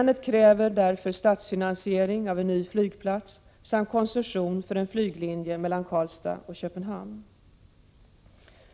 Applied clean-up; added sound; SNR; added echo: none; none; none; none.